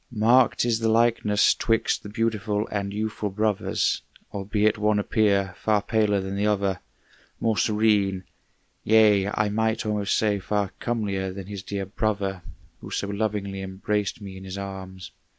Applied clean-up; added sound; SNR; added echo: none; none; none; none.